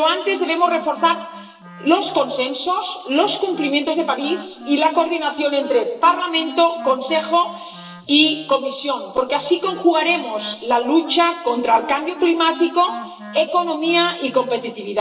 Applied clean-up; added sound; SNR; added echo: none; Wind instrument, woodwind instrument; 19 dB; reverberation time 1.2 s.